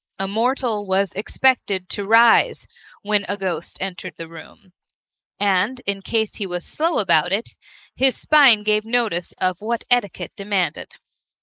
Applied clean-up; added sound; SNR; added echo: neural mask model Resemble Enhance denoiser.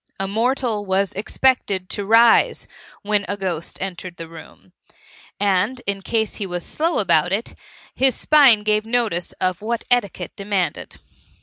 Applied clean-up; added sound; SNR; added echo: none; none; none; none.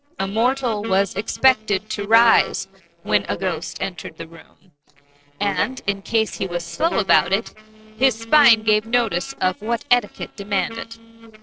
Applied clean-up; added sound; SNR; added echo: neural separator model SepFormer DNS4.